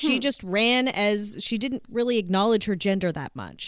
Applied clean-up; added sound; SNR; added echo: none; none; none; none.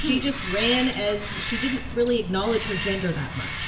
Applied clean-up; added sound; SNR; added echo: none; Bird vocalization, bird call, bird song; 6 dB; reverberation time 0.7 s.